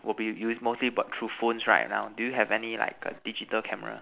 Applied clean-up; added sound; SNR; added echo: none; none; none; none.